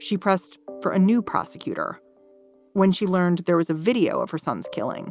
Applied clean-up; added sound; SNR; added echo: none; none; none; none.